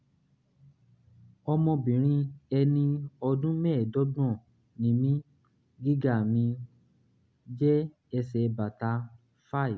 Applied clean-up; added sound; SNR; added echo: none; none; none; none.